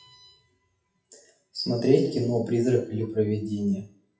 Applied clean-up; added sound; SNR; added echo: classical method WPE with log-MMSE.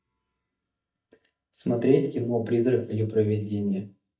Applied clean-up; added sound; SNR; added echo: neural mask model DeepFilterNet 3.